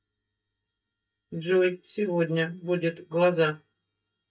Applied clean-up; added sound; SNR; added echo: neural mask model DeepFilterNet 3.